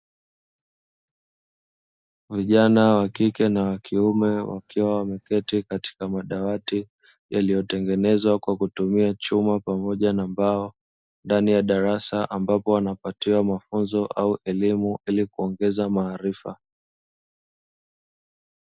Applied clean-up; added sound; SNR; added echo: neural mask model DeepFilterNet 3.